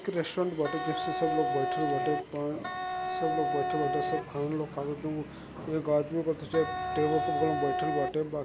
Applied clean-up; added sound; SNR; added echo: none; Wind instrument, woodwind instrument; 1 dB; none.